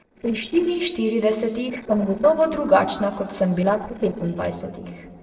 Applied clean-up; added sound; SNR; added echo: neural separator model SepFormer DNS4.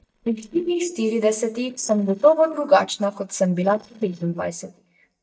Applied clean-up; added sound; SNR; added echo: neural mask model DeepFilterNet 3.